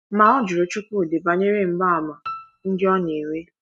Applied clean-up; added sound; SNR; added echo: neural mask model RNNoise.